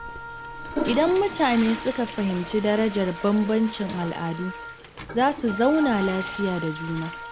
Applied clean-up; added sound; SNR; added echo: none; Toilet flush / Water + Wind instrument, woodwind instrument; 9 dB; none.